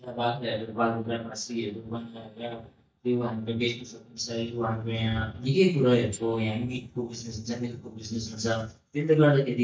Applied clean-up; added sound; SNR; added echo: neural mask model DeepFilterNet 3.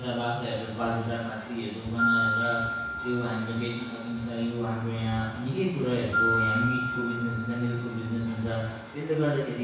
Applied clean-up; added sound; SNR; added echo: none; Glockenspiel; 3 dB; reverberation time 1.1 s.